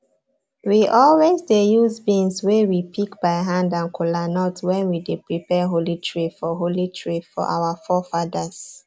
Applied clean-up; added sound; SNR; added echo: none; none; none; none.